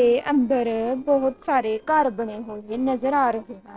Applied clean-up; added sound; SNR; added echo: neural separator model SepFormer DNS4.